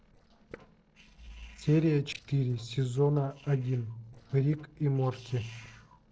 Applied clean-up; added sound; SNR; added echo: neural separator model SepFormer DNS4.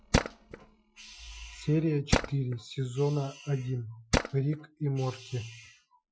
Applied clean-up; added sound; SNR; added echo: classical method Wiener filter.